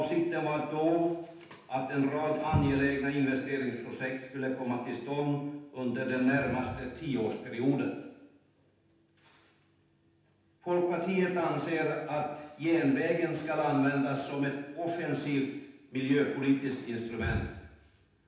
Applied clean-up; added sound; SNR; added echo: none; none; none; reverberation time 0.9 s.